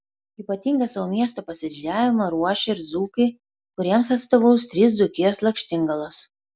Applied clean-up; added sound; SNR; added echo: none; none; none; none.